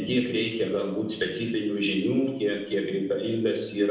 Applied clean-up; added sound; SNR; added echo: none; none; none; reverberation time 0.8 s.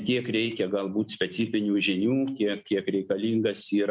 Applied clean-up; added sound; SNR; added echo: none; none; none; none.